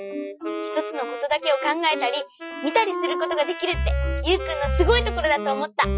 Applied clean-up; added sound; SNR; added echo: classical method Wiener filter.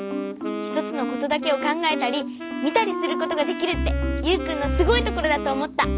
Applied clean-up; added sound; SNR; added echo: none; Wind instrument, woodwind instrument; 8 dB; none.